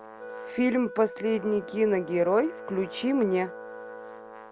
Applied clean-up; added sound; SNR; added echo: none; Brass instrument + Wind instrument, woodwind instrument; 13 dB; none.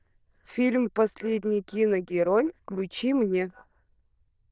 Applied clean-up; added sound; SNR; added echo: neural diffusion model UNIVERSE++.